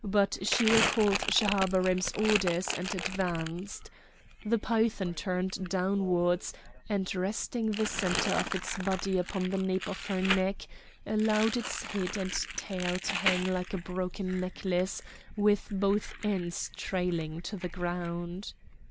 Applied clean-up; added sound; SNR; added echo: none; Crumpling, crinkling; 7 dB; none.